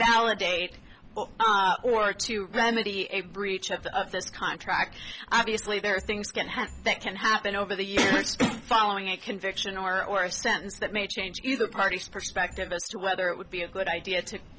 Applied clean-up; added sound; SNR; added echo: none; Marimba, xylophone / Wood; 19 dB; none.